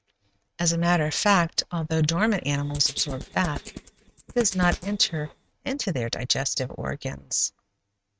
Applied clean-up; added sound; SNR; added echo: neural mask model RNNoise.